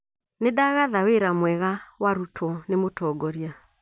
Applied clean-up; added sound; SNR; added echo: none; none; none; none.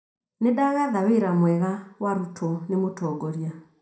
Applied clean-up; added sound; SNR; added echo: none; none; none; reverberation time 0.4 s.